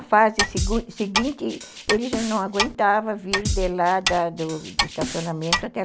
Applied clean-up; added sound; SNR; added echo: none; Clock + Drum kit; 4 dB; none.